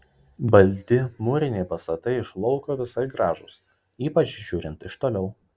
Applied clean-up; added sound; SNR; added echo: none; none; none; none.